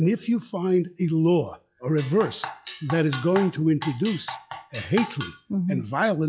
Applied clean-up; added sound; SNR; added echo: classical method log-MMSE.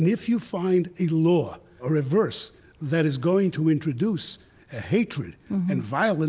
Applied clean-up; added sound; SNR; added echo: none; none; none; none.